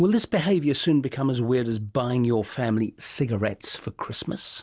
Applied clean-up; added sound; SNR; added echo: none; none; none; none.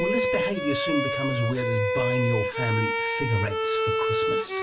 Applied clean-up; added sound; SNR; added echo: none; Bowed string instrument; -2 dB; reverberation time 0.2 s.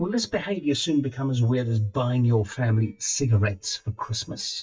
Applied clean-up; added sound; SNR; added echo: neural mask model DeepFilterNet 3.